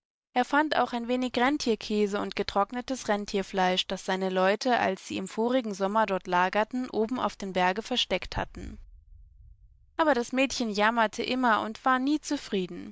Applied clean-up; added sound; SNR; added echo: neural mask model Resemble Enhance denoiser.